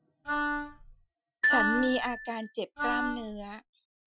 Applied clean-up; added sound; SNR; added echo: classical method Wiener filter.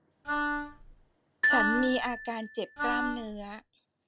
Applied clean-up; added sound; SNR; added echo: none; Wind instrument, woodwind instrument + Glockenspiel; -3 dB; none.